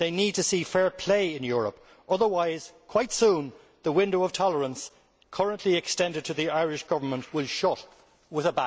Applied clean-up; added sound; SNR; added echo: none; none; none; none.